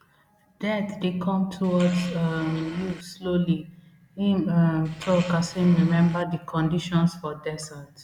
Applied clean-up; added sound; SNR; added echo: none; Fart; 15 dB; none.